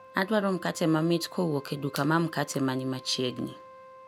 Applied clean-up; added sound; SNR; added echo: none; Wind instrument, woodwind instrument; 20 dB; none.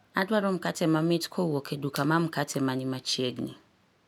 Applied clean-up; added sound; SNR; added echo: none; none; none; none.